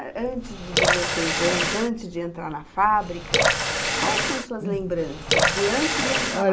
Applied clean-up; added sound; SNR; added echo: none; Water tap, faucet / Water; -3 dB; none.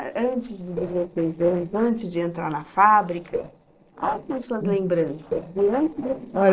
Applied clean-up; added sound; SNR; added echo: neural separator model SepFormer DNS4.